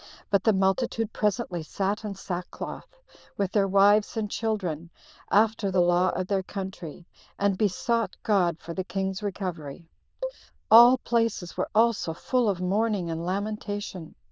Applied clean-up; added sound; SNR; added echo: neural diffusion model UNIVERSE++.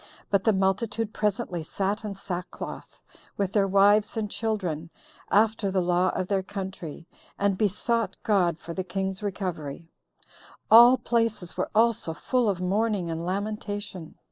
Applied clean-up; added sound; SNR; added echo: neural mask model Resemble Enhance denoiser.